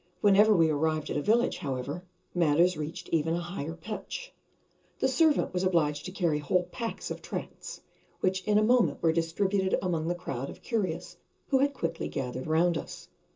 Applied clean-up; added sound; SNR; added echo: none; none; none; reverberation time 0.2 s.